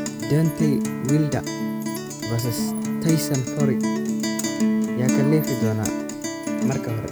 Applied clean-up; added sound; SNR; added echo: none; Guitar; -1 dB; none.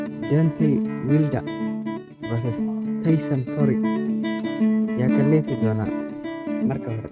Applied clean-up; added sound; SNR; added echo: neural mask model RNNoise.